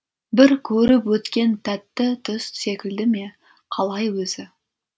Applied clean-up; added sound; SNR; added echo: none; none; none; none.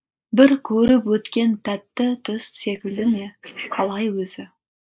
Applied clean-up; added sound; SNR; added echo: neural mask model Resemble Enhance denoiser.